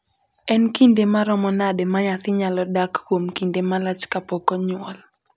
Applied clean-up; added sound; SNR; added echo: none; none; none; none.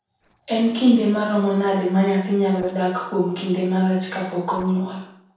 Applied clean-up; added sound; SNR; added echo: neural separator model SepFormer DNS4.